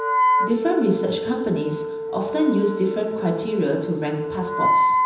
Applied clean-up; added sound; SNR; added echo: none; Wind instrument, woodwind instrument; -1 dB; reverberation time 0.9 s.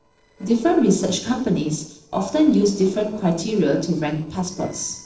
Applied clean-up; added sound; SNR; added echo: neural separator model SepFormer DNS4.